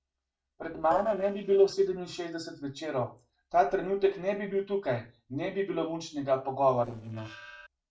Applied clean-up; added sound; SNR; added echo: neural separator model SepFormer DNS4.